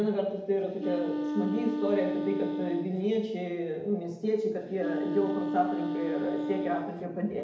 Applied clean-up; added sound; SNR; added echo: none; Wind instrument, woodwind instrument; 3 dB; reverberation time 0.8 s.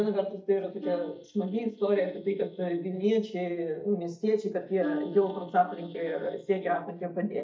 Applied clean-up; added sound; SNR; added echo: neural mask model DeepFilterNet 3.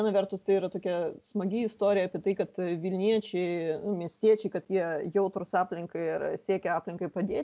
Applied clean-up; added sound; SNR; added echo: none; none; none; none.